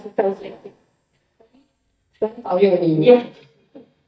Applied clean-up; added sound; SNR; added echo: neural mask model DeepFilterNet 3.